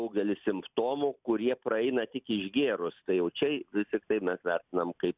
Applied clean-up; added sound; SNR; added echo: none; none; none; none.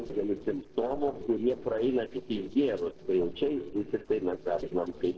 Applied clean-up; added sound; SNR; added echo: neural separator model SepFormer DNS4.